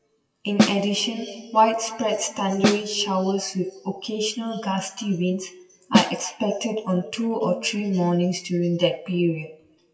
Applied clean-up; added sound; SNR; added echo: classical method WPE with log-MMSE.